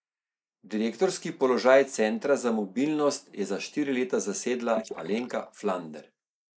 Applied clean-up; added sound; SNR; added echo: neural mask model Resemble Enhance denoiser.